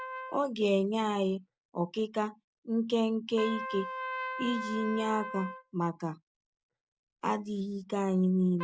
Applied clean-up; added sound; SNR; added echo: none; Trumpet; 11 dB; none.